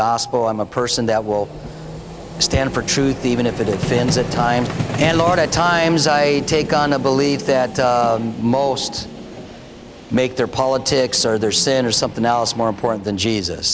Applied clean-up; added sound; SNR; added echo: none; Vehicle; 10 dB; none.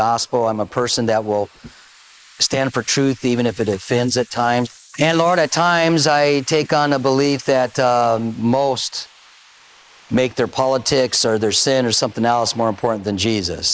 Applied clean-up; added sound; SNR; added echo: neural mask model Resemble Enhance denoiser.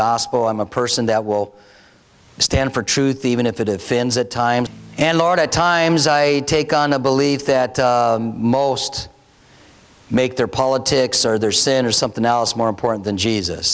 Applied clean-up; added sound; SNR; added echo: none; none; none; none.